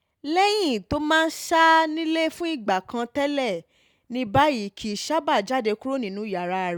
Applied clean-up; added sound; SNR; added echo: none; none; none; none.